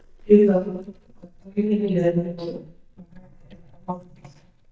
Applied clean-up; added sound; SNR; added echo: neural mask model DeepFilterNet 3.